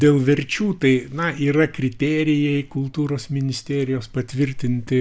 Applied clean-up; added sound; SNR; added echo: none; none; none; none.